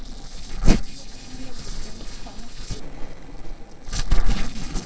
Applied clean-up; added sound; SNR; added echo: neural separator model SepFormer DNS4.